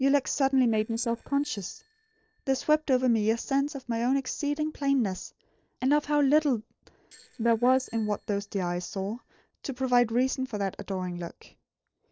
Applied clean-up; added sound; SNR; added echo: neural separator model SepFormer DNS4.